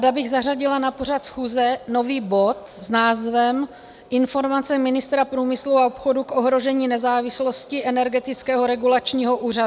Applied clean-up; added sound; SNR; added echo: none; none; none; none.